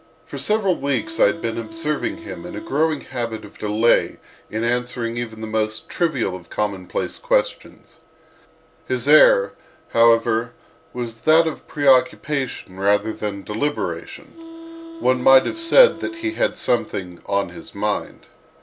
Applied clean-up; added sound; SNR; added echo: none; Wind instrument, woodwind instrument; 15 dB; none.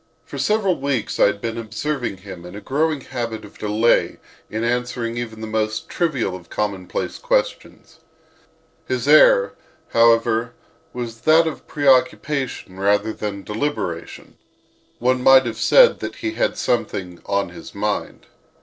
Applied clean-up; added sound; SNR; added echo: neural separator model SepFormer DNS4.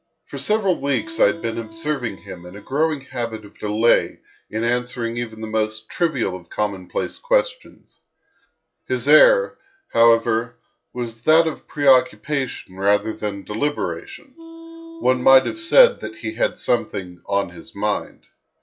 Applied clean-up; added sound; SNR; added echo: classical method log-MMSE.